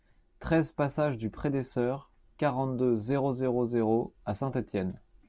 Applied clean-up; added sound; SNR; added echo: none; none; none; none.